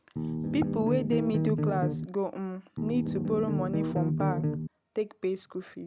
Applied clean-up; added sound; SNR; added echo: none; Bass guitar; -2 dB; none.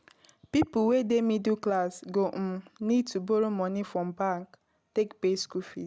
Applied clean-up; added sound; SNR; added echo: none; none; none; none.